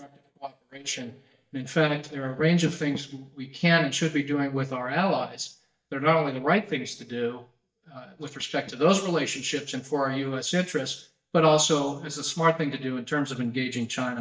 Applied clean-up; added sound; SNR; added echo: neural mask model DeepFilterNet 3.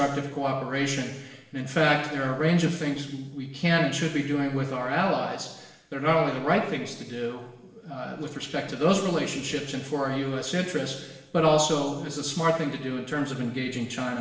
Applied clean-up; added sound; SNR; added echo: neural separator model SepFormer DNS4.